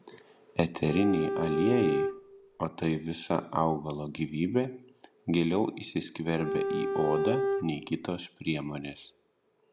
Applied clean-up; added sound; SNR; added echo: none; Bowed string instrument; 0 dB; none.